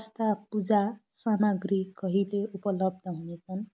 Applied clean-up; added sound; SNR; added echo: none; none; none; none.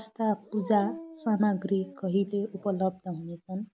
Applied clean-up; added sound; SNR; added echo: none; Dog; 17 dB; none.